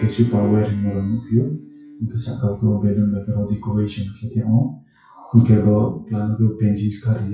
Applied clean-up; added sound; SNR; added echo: classical method WPE with log-MMSE.